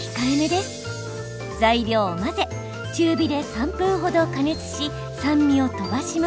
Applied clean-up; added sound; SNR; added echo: none; none; none; none.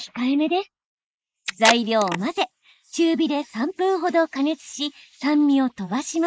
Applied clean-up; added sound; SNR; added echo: neural mask model Resemble Enhance denoiser.